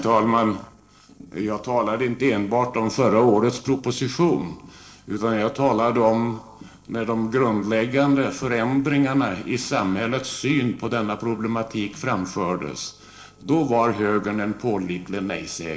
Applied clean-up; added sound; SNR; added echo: neural separator model SepFormer DNS4.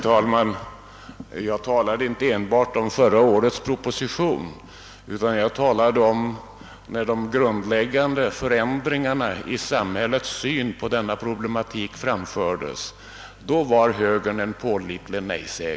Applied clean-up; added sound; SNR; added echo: none; none; none; none.